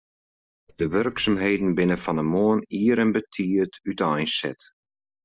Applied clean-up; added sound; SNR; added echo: neural mask model DeepFilterNet 3.